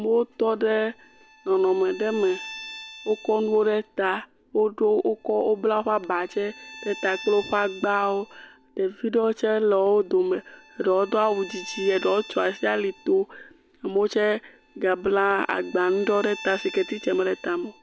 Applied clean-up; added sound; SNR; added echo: none; Bowed string instrument; 20 dB; none.